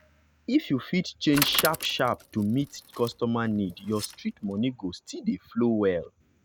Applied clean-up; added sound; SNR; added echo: none; Bicycle; 8 dB; none.